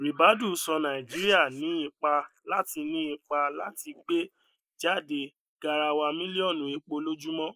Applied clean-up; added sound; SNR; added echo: neural mask model Resemble Enhance denoiser.